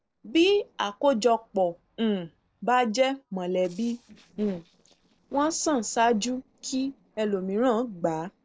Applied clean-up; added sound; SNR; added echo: neural separator model SepFormer DNS4.